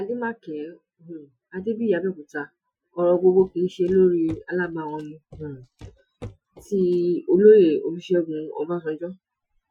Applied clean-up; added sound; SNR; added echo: classical method Wiener filter.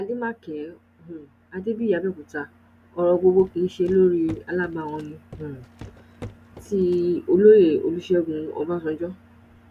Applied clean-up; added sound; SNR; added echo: none; Walk, footsteps; 20 dB; none.